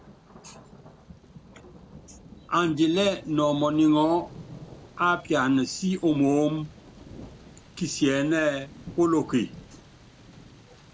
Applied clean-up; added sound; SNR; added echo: none; Thunder; 20 dB; none.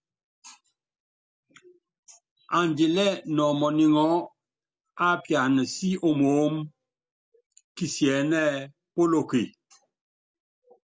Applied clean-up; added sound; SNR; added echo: none; none; none; none.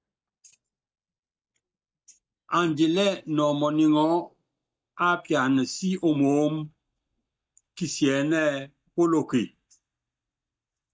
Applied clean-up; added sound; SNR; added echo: neural mask model DeepFilterNet 3.